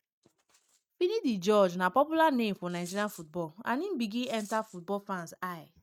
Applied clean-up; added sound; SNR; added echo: neural mask model RNNoise.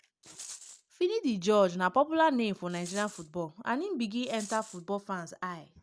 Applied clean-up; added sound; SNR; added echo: none; Rattle; 16 dB; none.